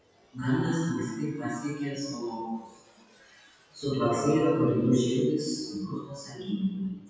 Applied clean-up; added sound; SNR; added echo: classical method WPE with log-MMSE.